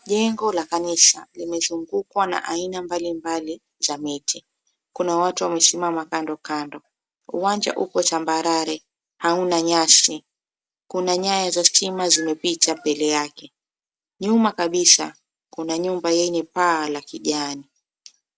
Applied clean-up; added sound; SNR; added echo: none; none; none; none.